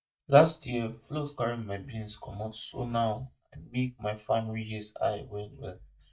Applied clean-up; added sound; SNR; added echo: neural mask model DeepFilterNet 3.